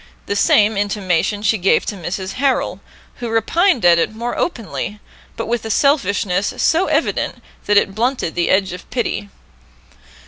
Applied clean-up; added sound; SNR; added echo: none; none; none; none.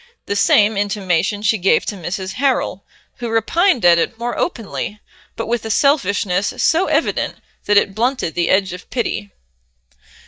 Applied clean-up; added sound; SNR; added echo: neural mask model DeepFilterNet 3.